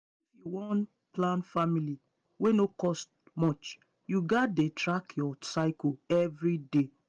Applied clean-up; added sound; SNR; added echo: none; none; none; none.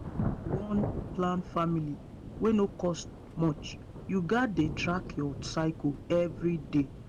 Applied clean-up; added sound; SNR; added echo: none; Thunder / Rain; 8 dB; none.